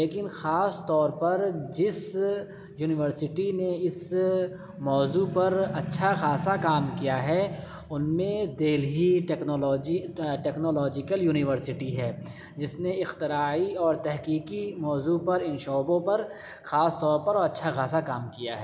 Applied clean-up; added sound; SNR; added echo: none; none; none; none.